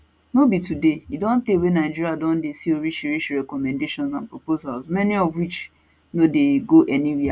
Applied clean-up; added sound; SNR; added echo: none; none; none; none.